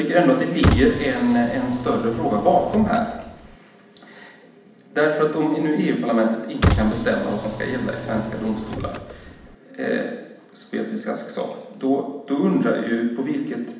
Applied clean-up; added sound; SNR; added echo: none; Car; 4 dB; reverberation time 0.8 s.